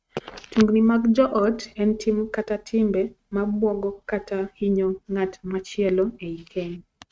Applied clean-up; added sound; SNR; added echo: neural mask model RNNoise.